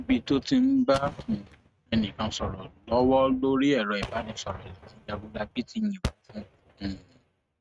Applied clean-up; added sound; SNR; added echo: neural mask model RNNoise.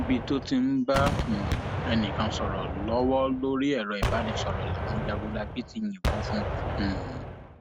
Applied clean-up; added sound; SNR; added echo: none; Gunshot, gunfire; 2 dB; none.